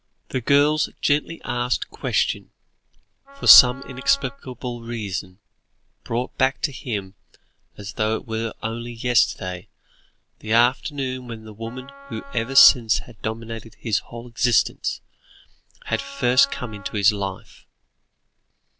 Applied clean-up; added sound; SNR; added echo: none; Wind instrument, woodwind instrument; 19 dB; none.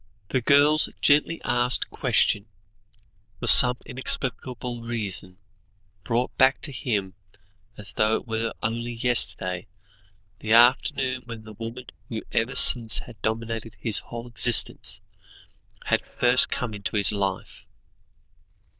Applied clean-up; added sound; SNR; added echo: neural diffusion model UNIVERSE++.